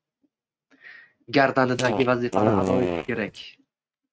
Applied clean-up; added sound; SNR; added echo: neural mask model RNNoise.